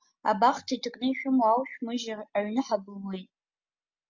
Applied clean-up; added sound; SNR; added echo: none; none; none; none.